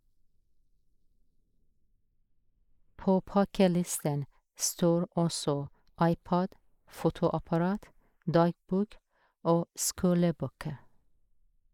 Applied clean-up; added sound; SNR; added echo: neural mask model Resemble Enhance denoiser.